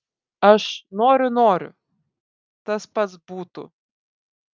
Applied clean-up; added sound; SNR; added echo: none; none; none; none.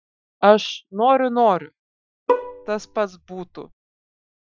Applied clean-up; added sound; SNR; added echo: classical method Wiener filter.